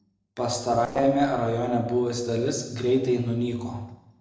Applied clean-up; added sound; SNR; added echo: neural separator model SepFormer DNS4.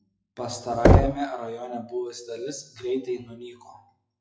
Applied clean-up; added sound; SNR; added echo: classical method WPE with log-MMSE.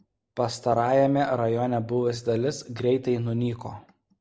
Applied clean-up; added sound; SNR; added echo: none; none; none; none.